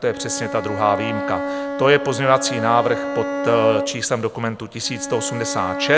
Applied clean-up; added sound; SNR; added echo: none; Bowed string instrument; 6 dB; none.